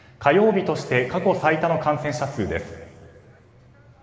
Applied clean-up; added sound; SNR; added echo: none; none; none; reverberation time 2.1 s.